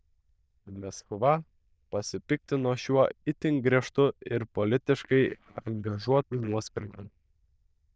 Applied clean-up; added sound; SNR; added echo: neural diffusion model UNIVERSE++.